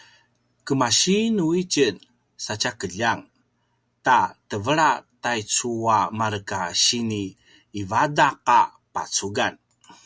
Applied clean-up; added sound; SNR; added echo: none; none; none; none.